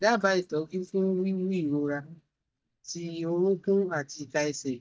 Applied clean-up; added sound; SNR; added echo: neural mask model DeepFilterNet 3.